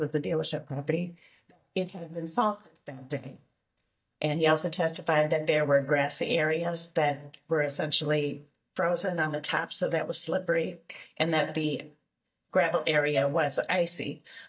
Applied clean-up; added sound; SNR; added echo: neural mask model DeepFilterNet 3.